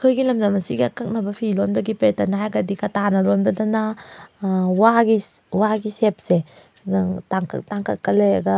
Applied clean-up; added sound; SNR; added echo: none; none; none; none.